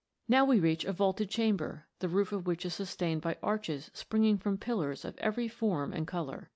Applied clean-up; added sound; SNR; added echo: none; none; none; none.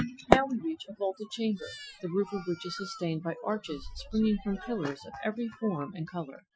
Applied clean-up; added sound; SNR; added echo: classical method Wiener filter.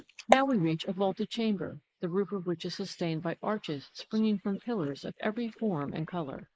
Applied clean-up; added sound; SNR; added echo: neural mask model Resemble Enhance denoiser.